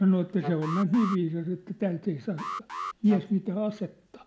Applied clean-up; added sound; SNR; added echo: none; Alarm + Wind instrument, woodwind instrument; 12 dB; none.